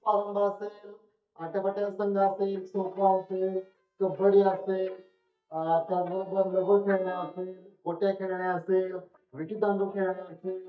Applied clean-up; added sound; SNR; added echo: neural mask model DeepFilterNet 3.